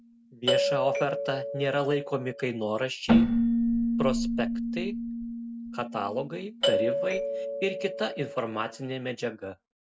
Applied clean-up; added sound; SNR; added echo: none; Doorbell + Keyboard (musical); -3 dB; none.